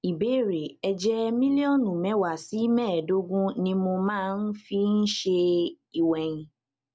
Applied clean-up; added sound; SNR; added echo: none; none; none; none.